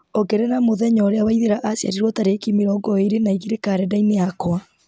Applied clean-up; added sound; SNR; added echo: none; none; none; none.